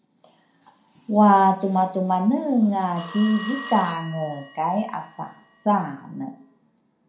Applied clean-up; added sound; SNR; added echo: none; Telephone; 8 dB; reverberation time 0.4 s.